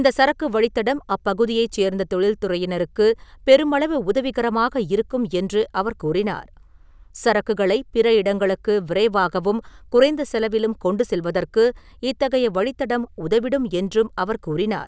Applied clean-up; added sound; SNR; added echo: none; none; none; none.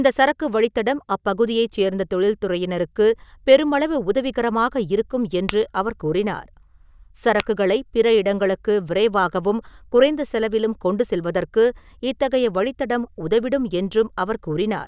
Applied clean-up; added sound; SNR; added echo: neural mask model DeepFilterNet 3.